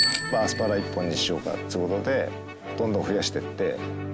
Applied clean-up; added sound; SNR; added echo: none; Bicycle bell; 5 dB; none.